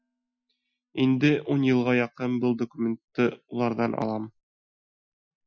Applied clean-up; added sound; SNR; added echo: classical method Wiener filter.